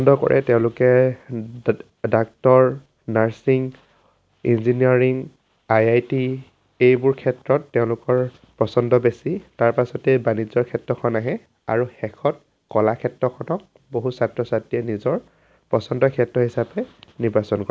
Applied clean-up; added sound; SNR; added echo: none; none; none; none.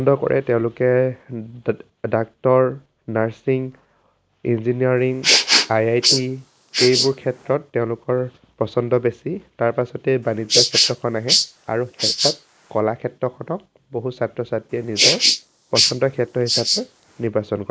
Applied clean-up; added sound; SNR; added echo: neural mask model Resemble Enhance denoiser.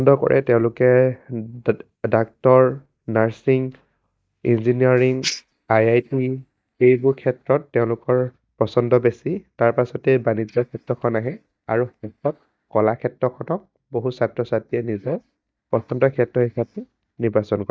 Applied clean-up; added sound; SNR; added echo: neural mask model DeepFilterNet 3.